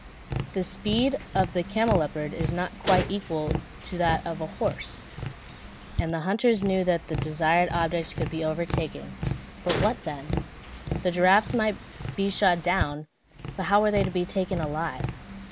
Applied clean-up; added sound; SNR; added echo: none; Tap; 6 dB; none.